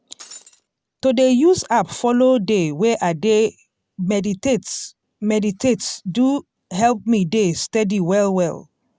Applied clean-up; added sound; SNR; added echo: none; Shatter; 18 dB; none.